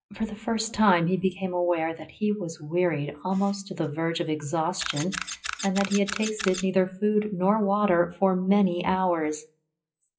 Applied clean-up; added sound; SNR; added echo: classical method WPE with log-MMSE.